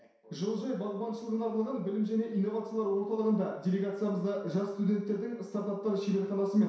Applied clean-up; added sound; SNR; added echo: none; none; none; reverberation time 0.7 s.